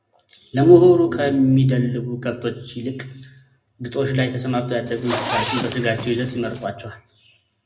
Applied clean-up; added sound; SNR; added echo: none; Zipper (clothing); 8 dB; reverberation time 0.2 s.